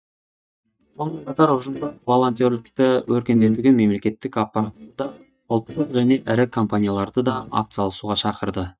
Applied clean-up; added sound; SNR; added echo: neural mask model DeepFilterNet 3.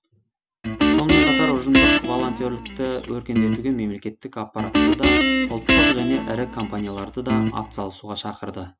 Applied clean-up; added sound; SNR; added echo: none; Guitar; -5 dB; none.